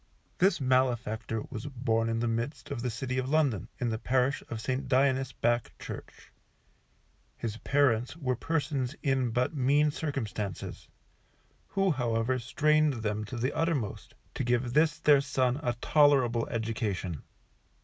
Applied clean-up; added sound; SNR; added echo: none; none; none; none.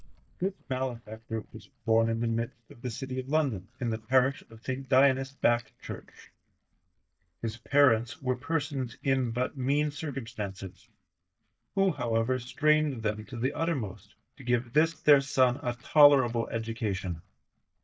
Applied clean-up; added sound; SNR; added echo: neural mask model DeepFilterNet 3.